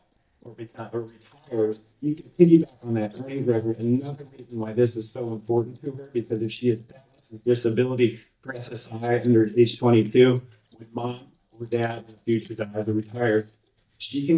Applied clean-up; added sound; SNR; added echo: neural mask model DeepFilterNet 3.